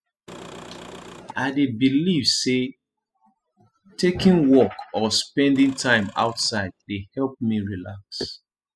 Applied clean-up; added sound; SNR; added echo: classical method spectral subtraction.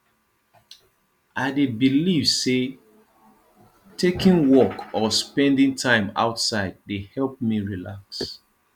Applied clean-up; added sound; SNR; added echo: none; none; none; none.